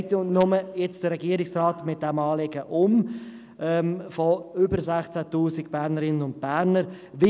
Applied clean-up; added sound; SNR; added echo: none; none; none; none.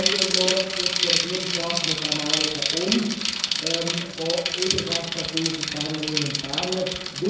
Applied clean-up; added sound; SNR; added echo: none; Bicycle; -3 dB; reverberation time 1.0 s.